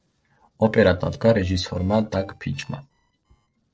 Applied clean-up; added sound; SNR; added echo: neural separator model SepFormer DNS4.